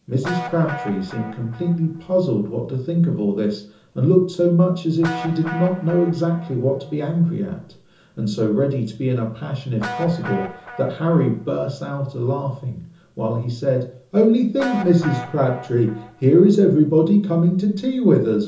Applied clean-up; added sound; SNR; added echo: none; Guitar; 17 dB; reverberation time 0.6 s.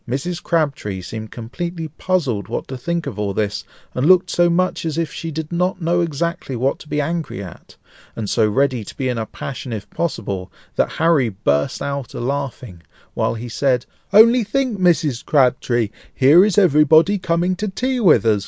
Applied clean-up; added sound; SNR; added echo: none; none; none; none.